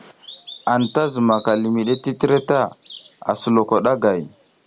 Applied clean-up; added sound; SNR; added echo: none; Bird vocalization, bird call, bird song; 19 dB; none.